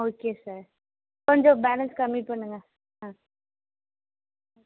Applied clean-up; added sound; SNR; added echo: none; none; none; none.